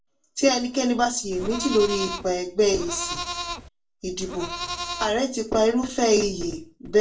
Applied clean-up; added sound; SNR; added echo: none; Livestock, farm animals, working animals; 8 dB; reverberation time 0.3 s.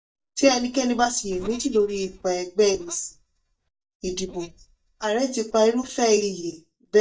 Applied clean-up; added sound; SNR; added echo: neural mask model DeepFilterNet 3.